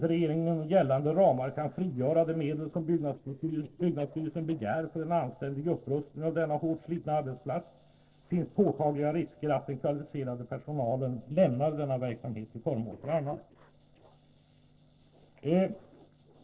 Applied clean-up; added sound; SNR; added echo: neural separator model SepFormer DNS4.